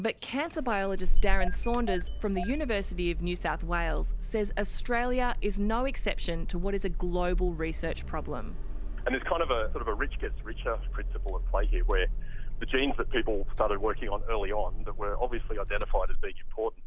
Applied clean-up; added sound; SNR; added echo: none; Engine starting / Car; -4 dB; none.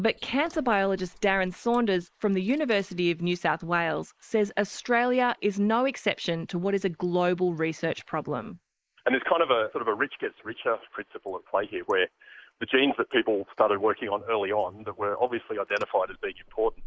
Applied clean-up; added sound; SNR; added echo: neural mask model Resemble Enhance denoiser.